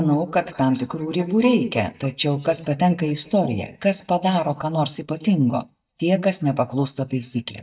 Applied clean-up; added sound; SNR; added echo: neural mask model DeepFilterNet 3.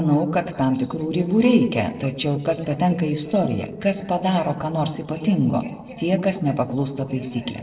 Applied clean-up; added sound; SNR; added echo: neural separator model SepFormer DNS4.